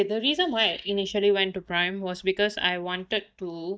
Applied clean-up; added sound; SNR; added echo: neural mask model DeepFilterNet 3.